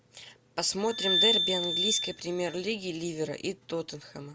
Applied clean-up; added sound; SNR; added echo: none; Glass; -3 dB; none.